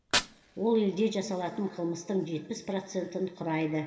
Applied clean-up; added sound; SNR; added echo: none; Fire; 9 dB; reverberation time 2.3 s.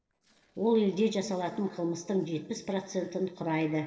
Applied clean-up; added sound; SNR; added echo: neural separator model SepFormer DNS4.